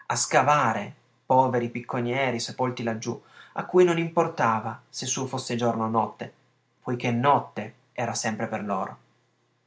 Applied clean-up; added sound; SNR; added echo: none; none; none; none.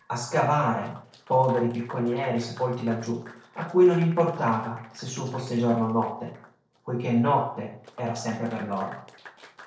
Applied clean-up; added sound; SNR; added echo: neural separator model SepFormer DNS4.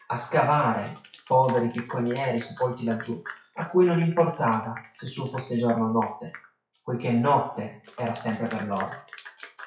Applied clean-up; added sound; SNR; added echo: classical method WPE with log-MMSE.